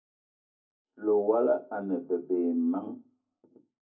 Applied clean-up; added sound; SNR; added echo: none; none; none; reverberation time 0.3 s.